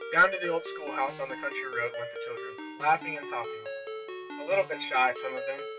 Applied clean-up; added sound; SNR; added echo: none; Ringtone; 8 dB; reverberation time 0.1 s.